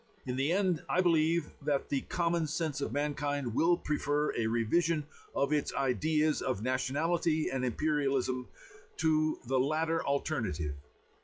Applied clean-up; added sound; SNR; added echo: classical method log-MMSE.